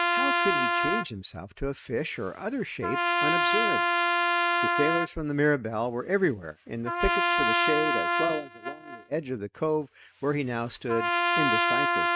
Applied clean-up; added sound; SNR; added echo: neural mask model RNNoise.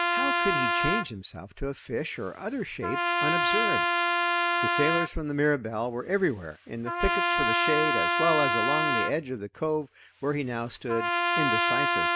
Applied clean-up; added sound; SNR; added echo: none; Trumpet; -3 dB; none.